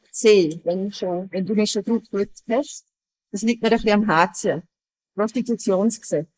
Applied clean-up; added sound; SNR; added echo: neural mask model Resemble Enhance denoiser.